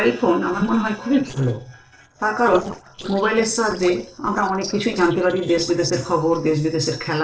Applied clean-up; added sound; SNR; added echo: neural separator model SepFormer DNS4.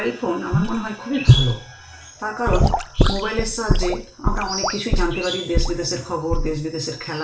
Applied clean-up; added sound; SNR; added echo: none; Sink (filling or washing) / Gurgling / Liquid; -3 dB; reverberation time 0.4 s.